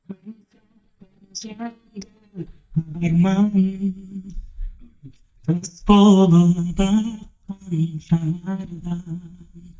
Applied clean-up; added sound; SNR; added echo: neural mask model DeepFilterNet 3.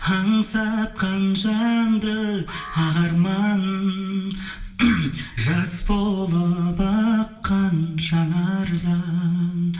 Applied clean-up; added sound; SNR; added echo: none; Alarm; 19 dB; reverberation time 0.9 s.